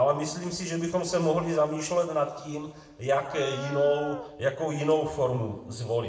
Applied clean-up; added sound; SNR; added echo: none; Dog; 9 dB; reverberation time 0.9 s.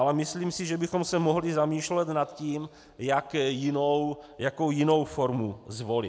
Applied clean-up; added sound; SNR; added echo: none; none; none; none.